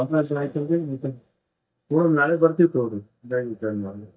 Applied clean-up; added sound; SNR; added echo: neural mask model DeepFilterNet 3.